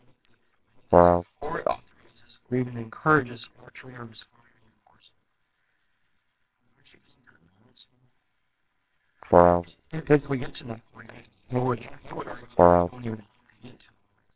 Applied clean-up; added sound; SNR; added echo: neural separator model SepFormer WHAMR!.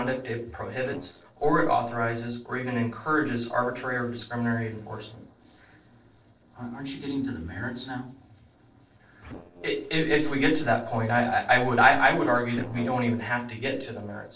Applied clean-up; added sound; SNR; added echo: neural separator model SepFormer DNS4.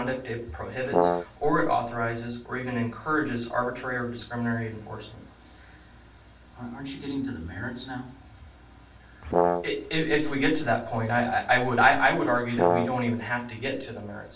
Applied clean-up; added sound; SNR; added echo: none; Brass instrument; -3 dB; reverberation time 0.4 s.